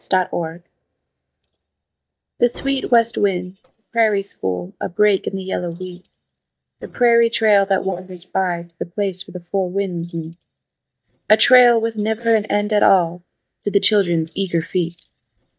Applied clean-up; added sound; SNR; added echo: neural mask model DeepFilterNet 3.